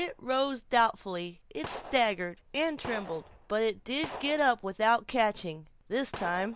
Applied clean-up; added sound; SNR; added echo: none; Gunshot, gunfire; 16 dB; none.